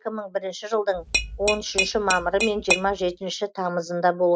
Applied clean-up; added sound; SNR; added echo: neural mask model RNNoise.